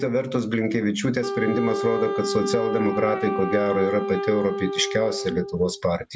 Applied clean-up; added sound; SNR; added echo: none; Wind instrument, woodwind instrument; 5 dB; none.